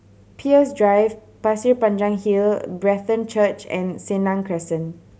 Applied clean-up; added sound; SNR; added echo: none; none; none; none.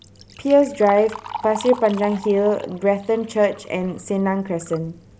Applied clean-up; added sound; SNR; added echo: none; Liquid; 16 dB; none.